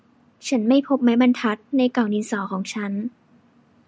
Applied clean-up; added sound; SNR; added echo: none; none; none; none.